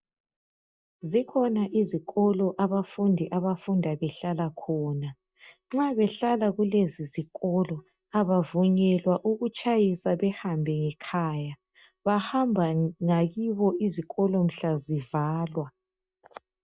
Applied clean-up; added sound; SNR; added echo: neural mask model DeepFilterNet 3.